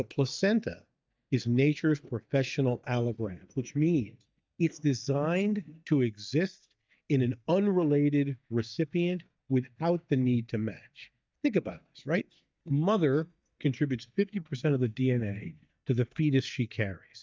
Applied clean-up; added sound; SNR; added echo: neural mask model DeepFilterNet 3.